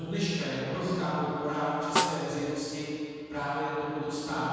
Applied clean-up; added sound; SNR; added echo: none; Snare drum; 5 dB; reverberation time 2.1 s.